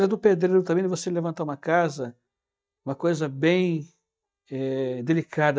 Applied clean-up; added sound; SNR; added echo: neural mask model DeepFilterNet 3.